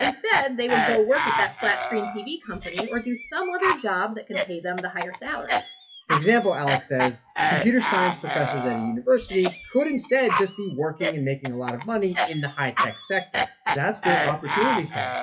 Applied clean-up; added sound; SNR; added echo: classical method WPE with log-MMSE.